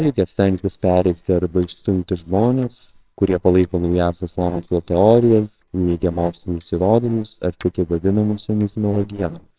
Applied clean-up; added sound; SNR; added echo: neural separator model SepFormer WHAMR!.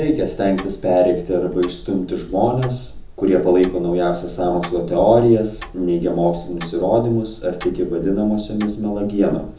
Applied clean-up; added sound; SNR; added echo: none; Tick-tock; 17 dB; reverberation time 0.6 s.